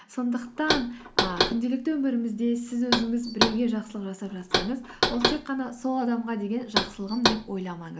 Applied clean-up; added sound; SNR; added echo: none; Knock; 1 dB; none.